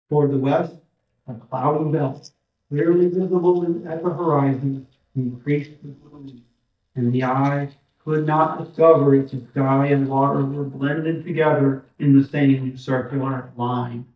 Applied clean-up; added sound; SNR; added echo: neural mask model DeepFilterNet 3.